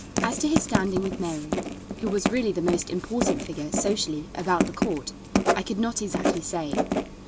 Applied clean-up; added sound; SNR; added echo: none; Writing; 0 dB; none.